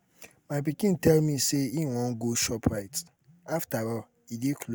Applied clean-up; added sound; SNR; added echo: none; none; none; none.